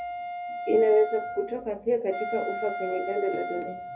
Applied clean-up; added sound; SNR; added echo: none; Wind instrument, woodwind instrument; 7 dB; reverberation time 0.3 s.